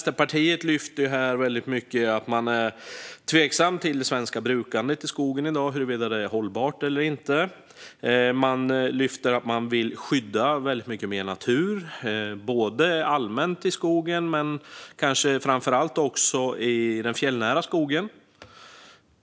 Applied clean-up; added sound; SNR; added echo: none; none; none; none.